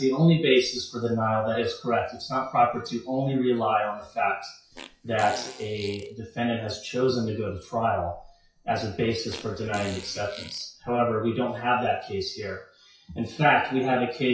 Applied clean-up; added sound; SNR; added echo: classical method WPE with log-MMSE.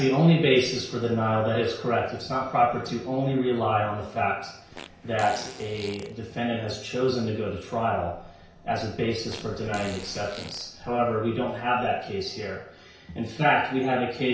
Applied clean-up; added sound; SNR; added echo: none; Fart; 18 dB; reverberation time 0.6 s.